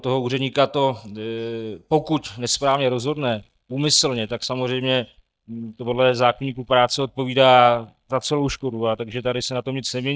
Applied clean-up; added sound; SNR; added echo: neural mask model DeepFilterNet 3.